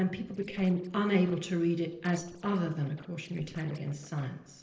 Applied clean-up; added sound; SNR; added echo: neural separator model SepFormer DNS4.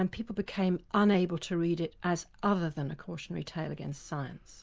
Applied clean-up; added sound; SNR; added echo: none; none; none; none.